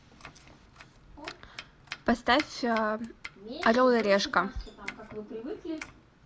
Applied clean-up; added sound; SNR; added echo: none; Domestic sounds, home sounds; 17 dB; none.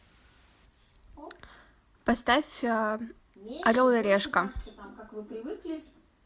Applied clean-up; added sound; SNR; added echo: none; none; none; none.